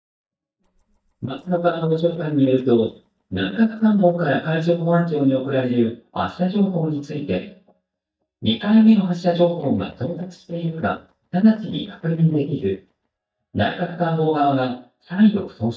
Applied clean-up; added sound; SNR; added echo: neural mask model DeepFilterNet 3.